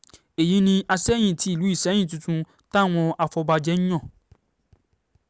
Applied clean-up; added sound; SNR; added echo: none; none; none; none.